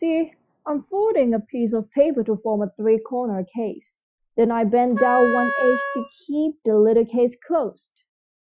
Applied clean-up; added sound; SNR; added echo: classical method Wiener filter.